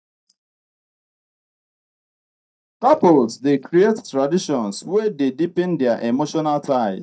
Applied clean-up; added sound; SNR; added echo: neural mask model DeepFilterNet 3.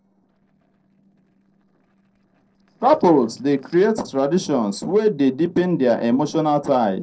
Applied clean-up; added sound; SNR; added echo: neural separator model SepFormer DNS4.